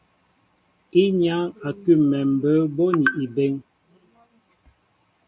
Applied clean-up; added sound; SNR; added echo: none; none; none; none.